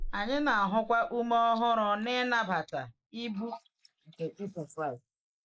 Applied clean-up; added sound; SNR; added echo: neural mask model Resemble Enhance denoiser.